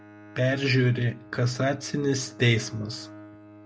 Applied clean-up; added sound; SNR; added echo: none; Bowed string instrument; 19 dB; none.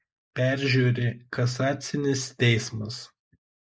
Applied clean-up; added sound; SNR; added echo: neural mask model Resemble Enhance denoiser.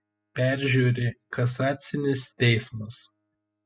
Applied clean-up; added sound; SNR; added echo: classical method spectral subtraction.